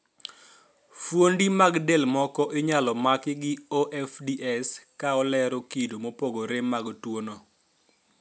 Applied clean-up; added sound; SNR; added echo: none; none; none; none.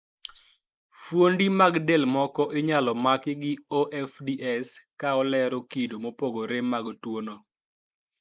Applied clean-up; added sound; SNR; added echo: neural mask model Resemble Enhance denoiser.